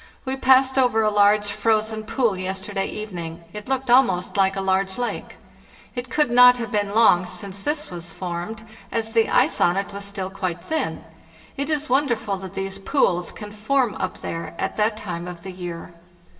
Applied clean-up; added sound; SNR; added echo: none; none; none; reverberation time 1.6 s.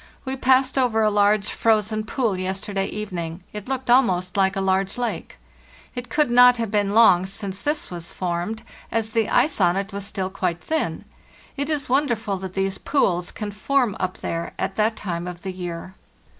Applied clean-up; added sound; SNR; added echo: none; none; none; none.